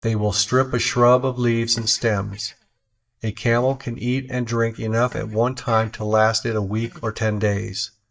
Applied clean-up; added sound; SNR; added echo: neural mask model DeepFilterNet 3.